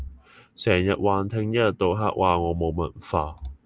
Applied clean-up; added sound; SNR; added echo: none; none; none; none.